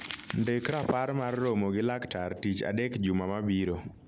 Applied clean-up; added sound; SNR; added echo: none; Crumpling, crinkling; 19 dB; none.